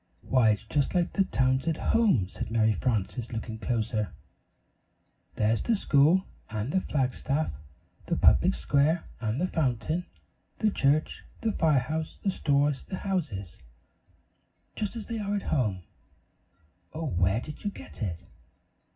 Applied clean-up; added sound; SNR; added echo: none; none; none; reverberation time 0.4 s.